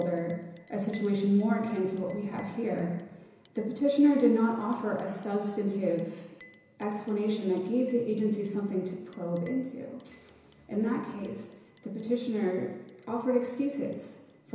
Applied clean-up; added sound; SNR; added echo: none; Chink, clink; 20 dB; reverberation time 1.0 s.